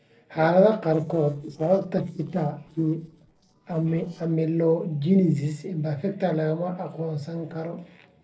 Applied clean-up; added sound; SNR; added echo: neural separator model SepFormer DNS4.